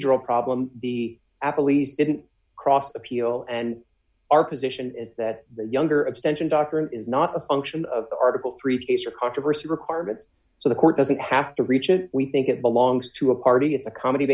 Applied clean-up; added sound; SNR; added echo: none; none; none; none.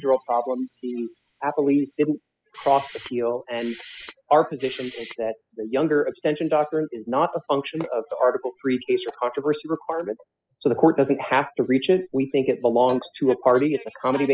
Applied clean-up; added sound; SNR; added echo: classical method spectral subtraction.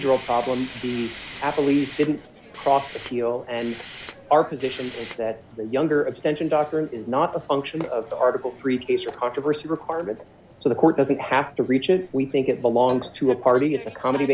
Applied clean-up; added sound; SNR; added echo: none; Hiss; 18 dB; none.